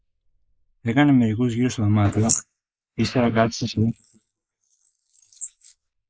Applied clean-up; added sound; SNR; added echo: neural mask model Resemble Enhance denoiser.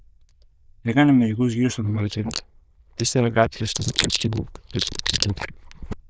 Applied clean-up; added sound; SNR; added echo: neural diffusion model UNIVERSE++.